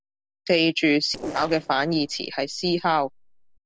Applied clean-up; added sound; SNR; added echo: neural separator model SepFormer DNS4.